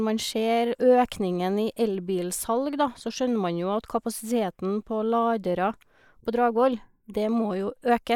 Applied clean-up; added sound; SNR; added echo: neural mask model Resemble Enhance denoiser.